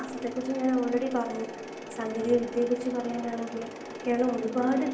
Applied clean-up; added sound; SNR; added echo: none; Mechanisms; 12 dB; none.